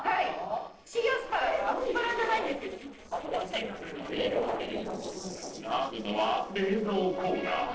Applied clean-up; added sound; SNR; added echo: neural separator model SepFormer DNS4.